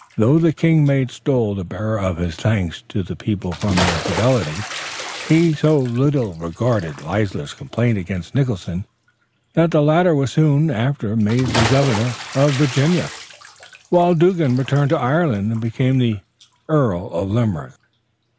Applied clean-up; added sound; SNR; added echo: none; Bathtub (filling or washing) / Splash, splatter; 13 dB; none.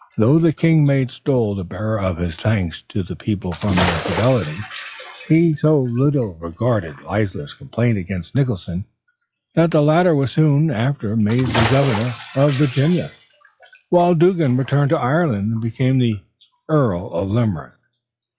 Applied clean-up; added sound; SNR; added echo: classical method log-MMSE.